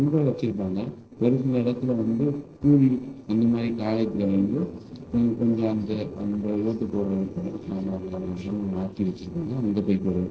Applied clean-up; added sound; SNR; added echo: neural separator model SepFormer DNS4.